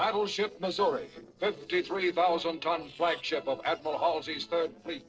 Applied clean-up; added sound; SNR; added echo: neural separator model SepFormer DNS4.